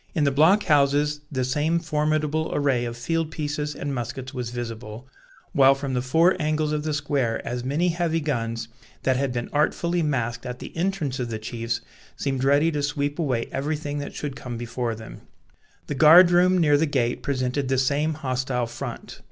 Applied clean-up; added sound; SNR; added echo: none; none; none; none.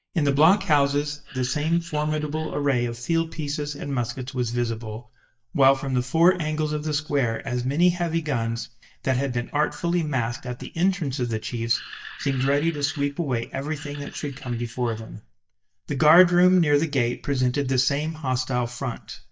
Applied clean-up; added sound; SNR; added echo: neural mask model DeepFilterNet 3.